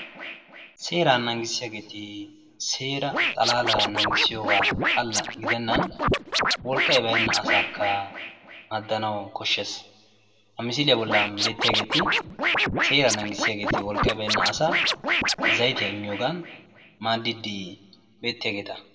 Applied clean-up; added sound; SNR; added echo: none; Scratching (performance technique); 0 dB; reverberation time 1.0 s.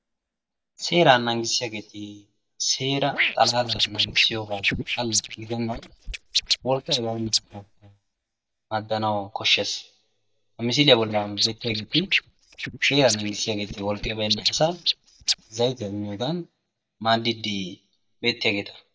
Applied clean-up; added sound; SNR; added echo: neural mask model DeepFilterNet 3.